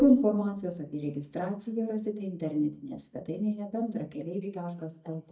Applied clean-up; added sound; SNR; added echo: neural mask model DeepFilterNet 3.